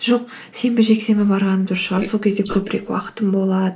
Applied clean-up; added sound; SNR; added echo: neural mask model Resemble Enhance denoiser.